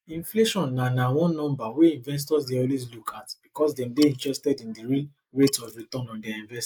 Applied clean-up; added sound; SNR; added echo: neural mask model Resemble Enhance denoiser.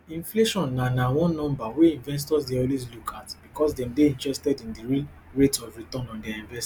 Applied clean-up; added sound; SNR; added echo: none; none; none; none.